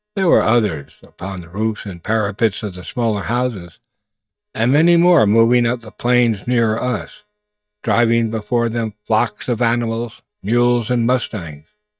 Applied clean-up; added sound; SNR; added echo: neural mask model DeepFilterNet 3.